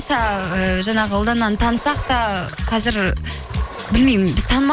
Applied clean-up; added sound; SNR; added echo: none; Engine; 18 dB; none.